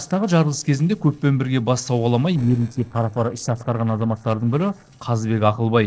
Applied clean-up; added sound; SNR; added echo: neural separator model SepFormer DNS4.